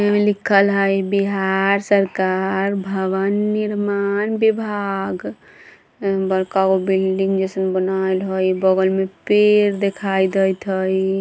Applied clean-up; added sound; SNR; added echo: none; none; none; none.